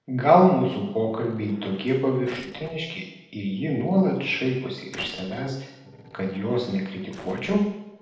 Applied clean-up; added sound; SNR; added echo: neural separator model SepFormer DNS4.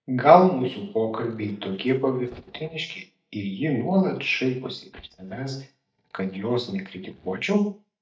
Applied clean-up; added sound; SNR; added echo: neural mask model DeepFilterNet 3.